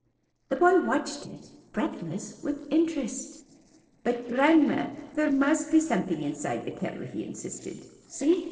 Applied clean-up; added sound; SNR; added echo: neural separator model SepFormer DNS4.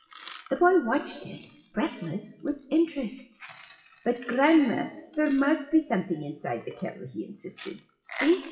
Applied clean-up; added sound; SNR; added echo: classical method WPE with log-MMSE.